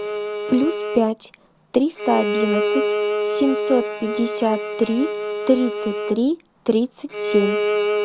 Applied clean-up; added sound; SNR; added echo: none; Bowed string instrument; 2 dB; none.